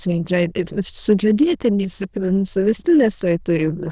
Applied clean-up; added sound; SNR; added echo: neural diffusion model UNIVERSE++.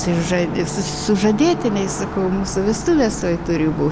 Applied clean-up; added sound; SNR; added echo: none; Wind instrument, woodwind instrument; 14 dB; none.